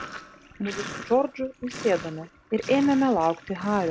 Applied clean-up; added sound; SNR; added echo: none; Sink (filling or washing); 14 dB; none.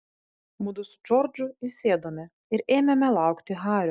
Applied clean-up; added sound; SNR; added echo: none; none; none; none.